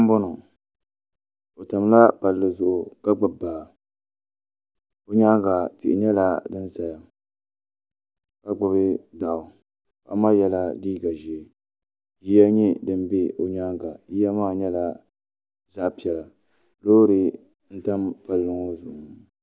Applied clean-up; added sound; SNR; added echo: none; none; none; none.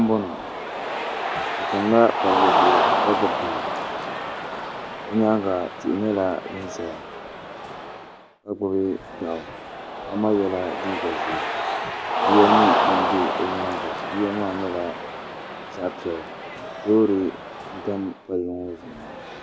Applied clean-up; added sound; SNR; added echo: none; Cheering; 0 dB; none.